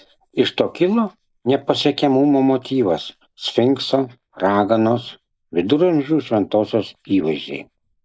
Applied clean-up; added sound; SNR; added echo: neural mask model Resemble Enhance denoiser.